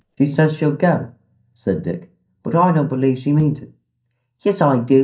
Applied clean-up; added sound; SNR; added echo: neural mask model DeepFilterNet 3.